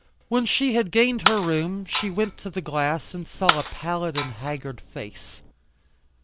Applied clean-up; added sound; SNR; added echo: none; Shatter; 4 dB; none.